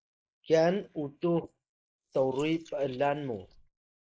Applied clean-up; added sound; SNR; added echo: neural mask model Resemble Enhance denoiser.